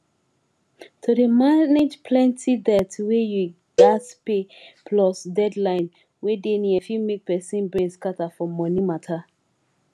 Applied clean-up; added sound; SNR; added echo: none; Cowbell; 1 dB; none.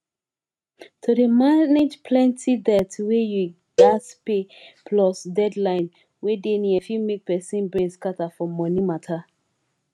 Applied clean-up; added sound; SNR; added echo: neural mask model RNNoise.